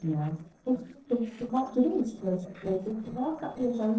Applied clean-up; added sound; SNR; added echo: neural separator model SepFormer DNS4.